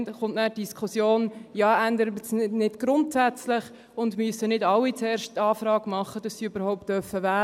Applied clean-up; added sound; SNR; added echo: none; none; none; none.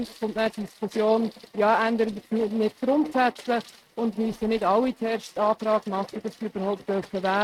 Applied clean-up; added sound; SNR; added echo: neural mask model RNNoise.